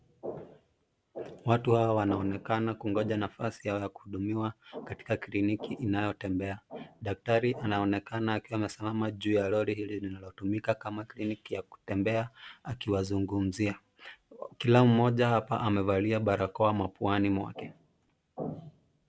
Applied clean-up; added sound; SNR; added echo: none; none; none; none.